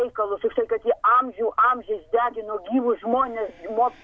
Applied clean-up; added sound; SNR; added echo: none; none; none; none.